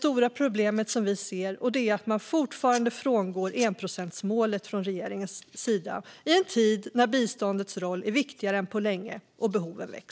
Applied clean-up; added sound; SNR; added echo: none; Domestic sounds, home sounds; 17 dB; none.